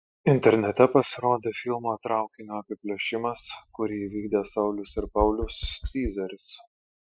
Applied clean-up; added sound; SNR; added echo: classical method spectral subtraction.